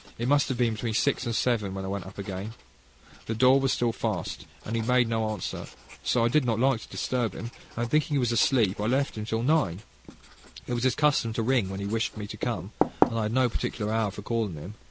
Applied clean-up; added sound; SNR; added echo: none; Writing; 12 dB; none.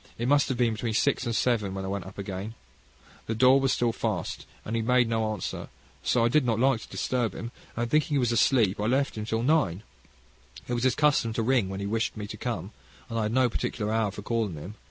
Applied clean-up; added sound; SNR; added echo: none; none; none; none.